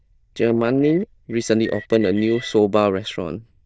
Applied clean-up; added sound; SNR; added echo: neural diffusion model UNIVERSE++.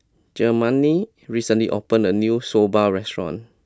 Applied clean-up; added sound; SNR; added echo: none; none; none; none.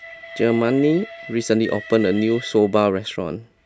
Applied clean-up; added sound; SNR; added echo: none; Train; 17 dB; none.